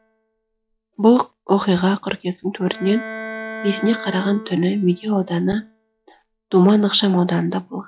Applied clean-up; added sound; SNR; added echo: classical method log-MMSE.